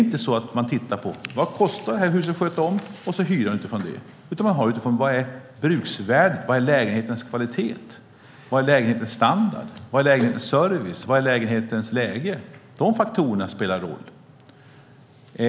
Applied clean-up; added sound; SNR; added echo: none; none; none; none.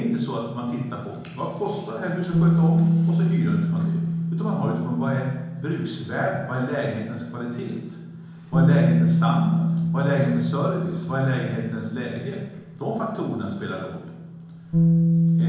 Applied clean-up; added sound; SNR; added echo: none; Bass guitar; -3 dB; reverberation time 1.0 s.